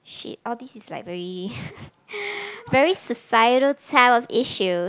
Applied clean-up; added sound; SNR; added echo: none; none; none; none.